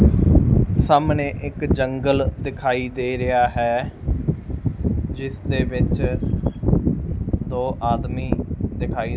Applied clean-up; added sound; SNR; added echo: none; none; none; none.